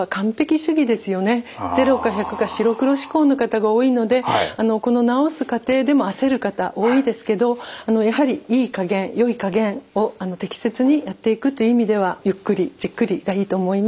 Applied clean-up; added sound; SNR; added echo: none; none; none; none.